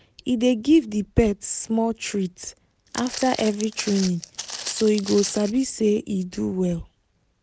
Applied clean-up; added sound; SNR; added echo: none; Walk, footsteps; 11 dB; none.